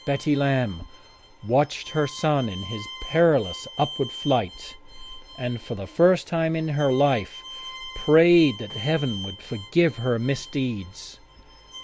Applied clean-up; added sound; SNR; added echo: none; Bowed string instrument; 16 dB; none.